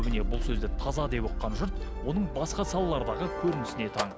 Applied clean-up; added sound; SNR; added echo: none; Telephone; 17 dB; none.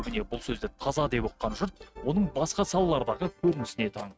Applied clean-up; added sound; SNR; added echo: neural mask model RNNoise.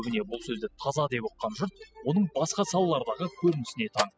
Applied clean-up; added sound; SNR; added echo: classical method spectral subtraction.